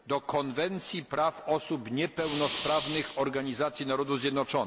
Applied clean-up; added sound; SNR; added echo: none; Fire; 2 dB; none.